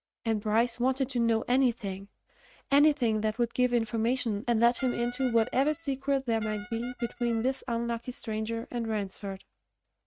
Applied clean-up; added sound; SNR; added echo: neural mask model RNNoise.